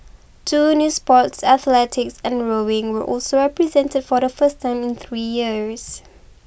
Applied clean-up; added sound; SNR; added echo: none; none; none; none.